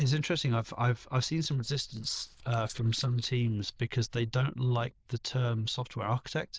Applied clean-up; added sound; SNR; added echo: neural diffusion model UNIVERSE++.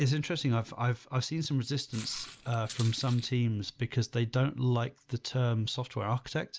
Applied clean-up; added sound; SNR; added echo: none; Walk, footsteps; 15 dB; none.